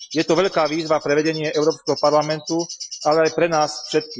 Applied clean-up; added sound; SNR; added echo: classical method Wiener filter.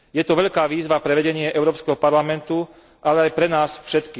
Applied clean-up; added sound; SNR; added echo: none; none; none; none.